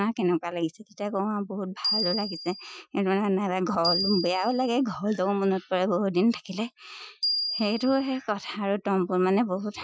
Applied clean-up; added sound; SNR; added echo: classical method Wiener filter.